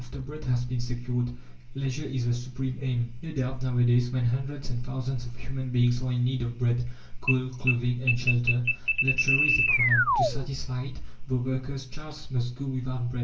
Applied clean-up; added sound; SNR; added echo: none; Alarm; -1 dB; reverberation time 0.3 s.